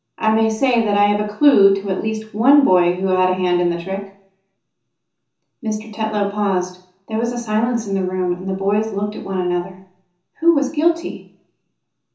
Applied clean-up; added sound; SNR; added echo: none; none; none; reverberation time 0.7 s.